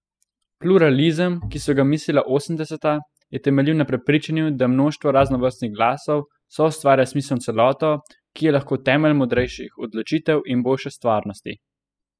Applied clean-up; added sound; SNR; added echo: classical method spectral subtraction.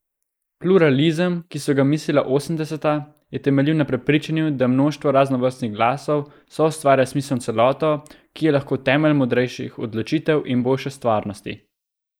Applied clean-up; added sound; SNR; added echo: neural mask model Resemble Enhance denoiser.